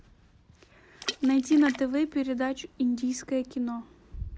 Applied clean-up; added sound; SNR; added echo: none; Water / Splash, splatter; 15 dB; none.